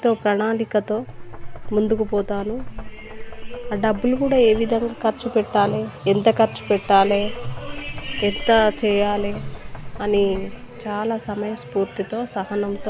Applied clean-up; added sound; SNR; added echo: none; Knock; 11 dB; none.